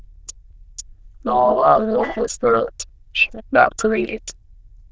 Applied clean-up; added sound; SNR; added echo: neural diffusion model UNIVERSE++.